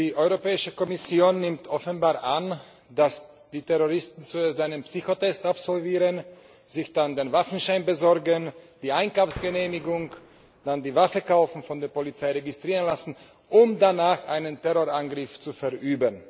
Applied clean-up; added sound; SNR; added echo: none; Gunshot, gunfire; 18 dB; none.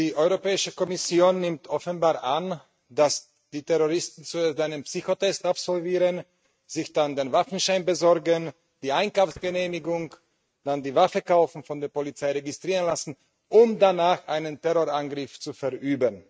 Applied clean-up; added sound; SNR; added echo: neural mask model RNNoise.